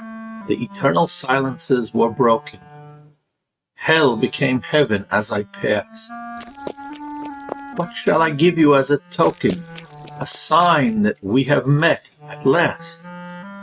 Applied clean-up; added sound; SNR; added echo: neural mask model RNNoise.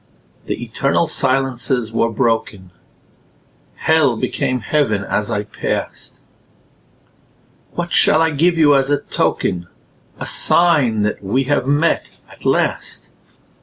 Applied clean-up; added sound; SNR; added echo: none; none; none; none.